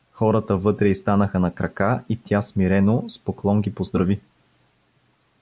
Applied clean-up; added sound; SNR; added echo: none; none; none; none.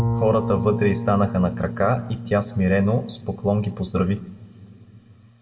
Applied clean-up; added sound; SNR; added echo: none; Bowed string instrument; 7 dB; reverberation time 0.8 s.